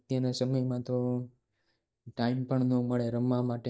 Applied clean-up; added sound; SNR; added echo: neural mask model DeepFilterNet 3.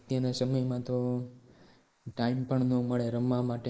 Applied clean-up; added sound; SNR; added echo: neural mask model Resemble Enhance denoiser.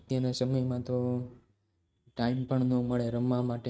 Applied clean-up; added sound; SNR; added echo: neural mask model RNNoise.